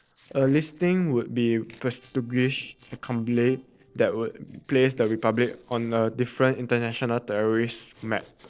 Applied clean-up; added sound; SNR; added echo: neural separator model SepFormer DNS4.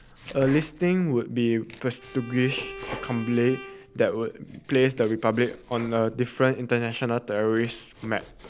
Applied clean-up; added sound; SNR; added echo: none; Domestic sounds, home sounds + Bowed string instrument; 18 dB; none.